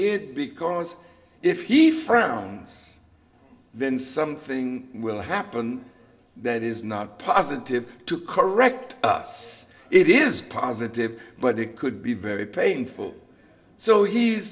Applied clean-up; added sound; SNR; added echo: none; none; none; reverberation time 0.4 s.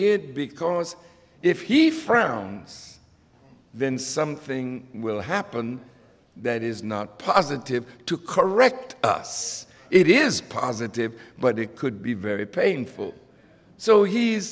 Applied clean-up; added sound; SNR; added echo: none; none; none; none.